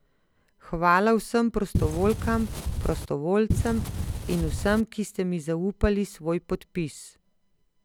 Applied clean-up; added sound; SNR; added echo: none; Wind; 2 dB; none.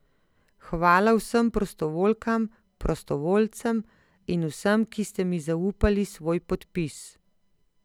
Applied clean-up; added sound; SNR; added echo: none; none; none; none.